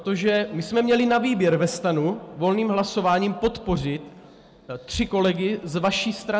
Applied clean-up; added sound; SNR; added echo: none; none; none; none.